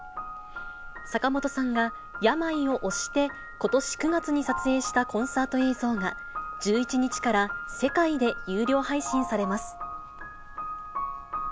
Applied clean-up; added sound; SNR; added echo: none; none; none; none.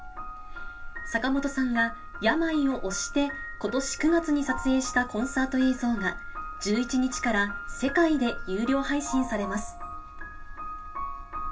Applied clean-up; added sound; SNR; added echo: none; none; none; reverberation time 0.2 s.